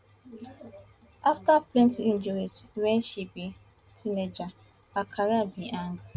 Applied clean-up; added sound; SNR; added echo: none; none; none; none.